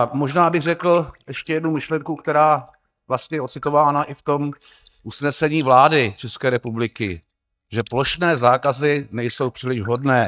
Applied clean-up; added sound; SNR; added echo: neural mask model DeepFilterNet 3.